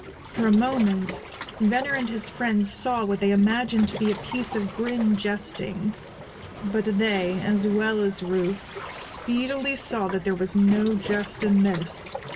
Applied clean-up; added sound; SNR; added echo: none; Waves, surf; 13 dB; reverberation time 2.3 s.